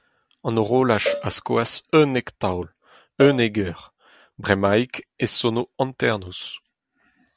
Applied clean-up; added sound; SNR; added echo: none; Cowbell; 11 dB; none.